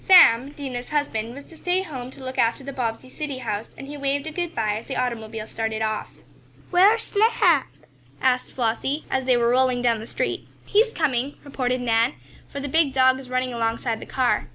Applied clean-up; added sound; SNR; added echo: none; none; none; none.